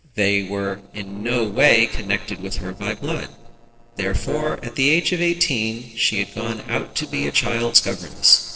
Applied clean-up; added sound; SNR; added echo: neural separator model SepFormer DNS4.